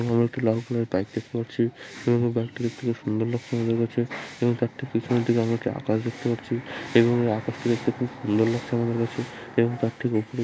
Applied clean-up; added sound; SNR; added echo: none; none; none; none.